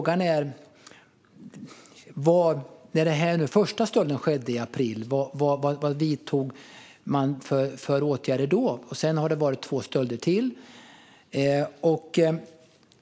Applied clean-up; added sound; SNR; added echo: none; none; none; none.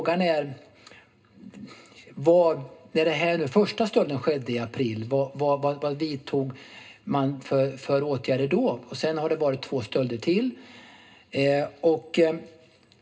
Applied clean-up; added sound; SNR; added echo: none; none; none; reverberation time 0.2 s.